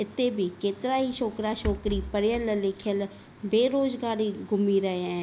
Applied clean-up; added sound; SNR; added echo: none; Rattle / Breathing; 12 dB; none.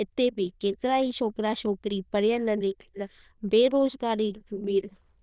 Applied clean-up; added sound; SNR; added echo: neural diffusion model UNIVERSE++.